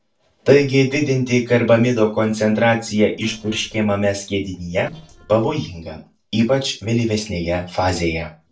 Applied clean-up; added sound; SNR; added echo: neural separator model SepFormer DNS4.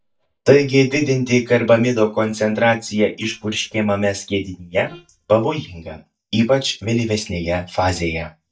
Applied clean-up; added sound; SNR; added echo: neural mask model DeepFilterNet 3.